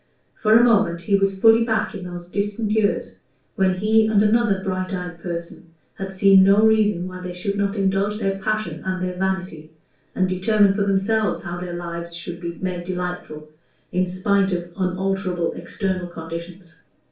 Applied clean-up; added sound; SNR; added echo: none; none; none; reverberation time 0.3 s.